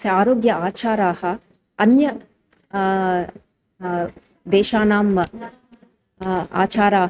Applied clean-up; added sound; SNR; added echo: neural mask model RNNoise.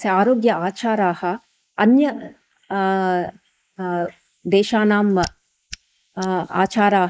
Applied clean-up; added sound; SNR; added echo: neural mask model Resemble Enhance denoiser.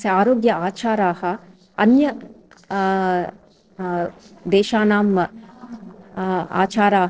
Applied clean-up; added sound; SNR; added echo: neural separator model SepFormer DNS4.